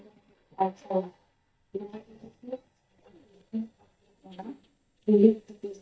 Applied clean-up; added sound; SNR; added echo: neural mask model DeepFilterNet 3.